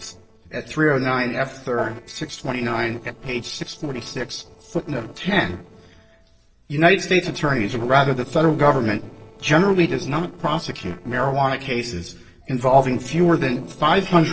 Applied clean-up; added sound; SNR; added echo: neural separator model SepFormer DNS4.